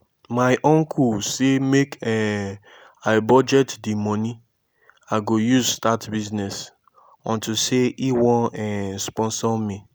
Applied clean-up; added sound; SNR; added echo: none; none; none; none.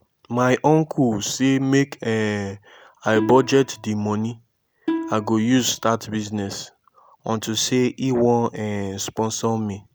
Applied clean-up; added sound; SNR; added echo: none; Plucked string instrument; 8 dB; none.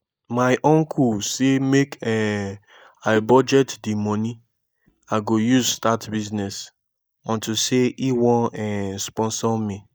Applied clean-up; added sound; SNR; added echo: neural mask model DeepFilterNet 3.